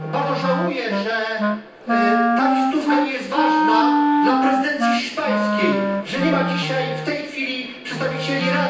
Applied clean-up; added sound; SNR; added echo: none; Wind instrument, woodwind instrument; -3 dB; reverberation time 0.9 s.